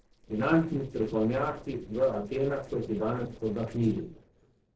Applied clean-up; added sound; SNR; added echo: neural separator model SepFormer DNS4.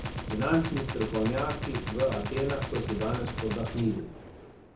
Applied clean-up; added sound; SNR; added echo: none; Gunshot, gunfire; 4 dB; reverberation time 0.5 s.